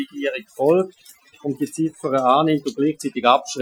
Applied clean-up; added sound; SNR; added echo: classical method Wiener filter.